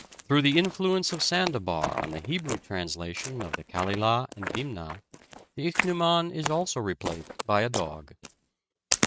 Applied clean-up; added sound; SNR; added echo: neural mask model RNNoise.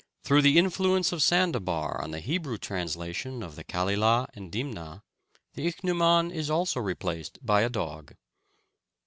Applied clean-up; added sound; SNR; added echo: none; none; none; none.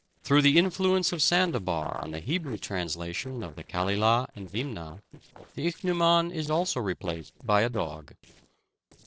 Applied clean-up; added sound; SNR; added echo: neural separator model SepFormer DNS4.